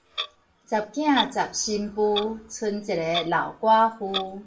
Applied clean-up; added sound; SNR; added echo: none; Clock; 12 dB; reverberation time 0.3 s.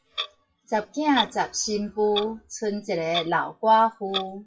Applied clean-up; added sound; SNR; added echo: classical method WPE with log-MMSE.